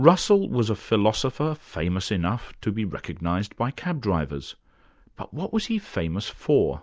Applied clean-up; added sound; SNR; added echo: none; none; none; none.